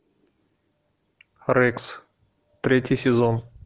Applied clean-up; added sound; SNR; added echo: none; none; none; none.